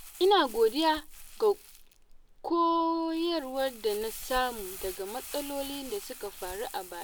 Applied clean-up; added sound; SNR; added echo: none; Crumpling, crinkling; 15 dB; none.